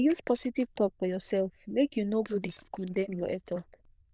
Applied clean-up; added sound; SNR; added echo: neural diffusion model UNIVERSE++.